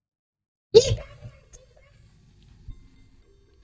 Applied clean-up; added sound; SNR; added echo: neural mask model DeepFilterNet 3.